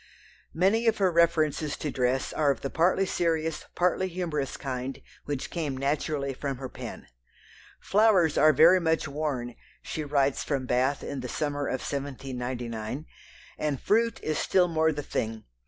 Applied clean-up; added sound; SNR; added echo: none; none; none; none.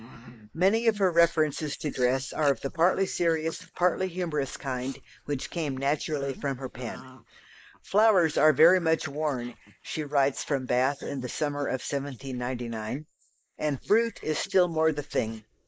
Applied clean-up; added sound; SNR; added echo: neural mask model Resemble Enhance denoiser.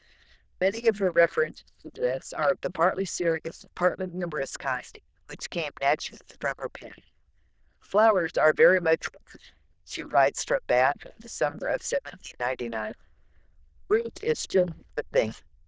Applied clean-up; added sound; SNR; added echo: neural diffusion model UNIVERSE++.